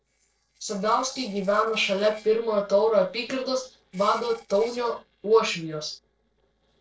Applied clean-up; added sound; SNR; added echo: neural separator model SepFormer DNS4.